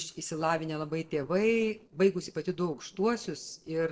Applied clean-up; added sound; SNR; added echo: neural separator model SepFormer DNS4.